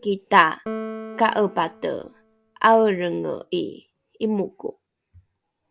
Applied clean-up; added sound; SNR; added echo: none; Piano; 15 dB; none.